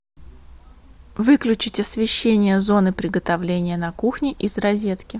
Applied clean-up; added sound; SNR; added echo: none; none; none; none.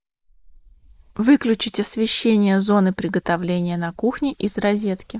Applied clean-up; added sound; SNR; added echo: neural mask model Resemble Enhance denoiser.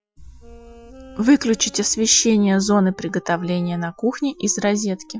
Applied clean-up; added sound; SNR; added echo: classical method Wiener filter.